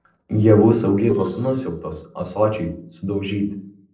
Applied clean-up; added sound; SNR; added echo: neural separator model SepFormer DNS4.